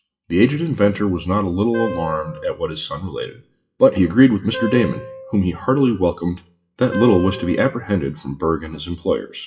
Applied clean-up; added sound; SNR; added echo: classical method WPE with log-MMSE.